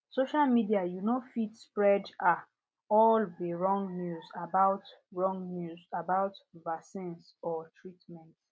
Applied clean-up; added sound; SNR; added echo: none; none; none; none.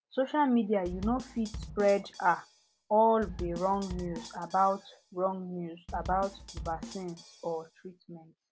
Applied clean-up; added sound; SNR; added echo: none; Bass drum / Snare drum; 13 dB; none.